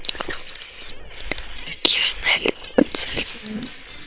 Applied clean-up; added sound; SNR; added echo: neural separator model SepFormer WHAM!.